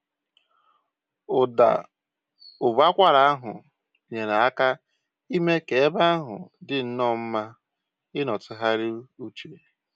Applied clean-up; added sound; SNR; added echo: none; none; none; none.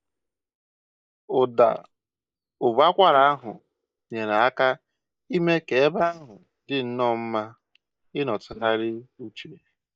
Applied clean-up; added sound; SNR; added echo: neural mask model DeepFilterNet 3.